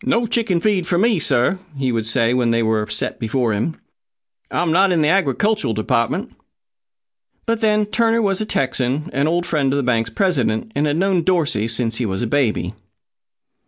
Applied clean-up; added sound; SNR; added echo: none; none; none; none.